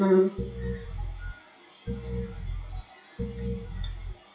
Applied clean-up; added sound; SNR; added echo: classical method WPE with log-MMSE.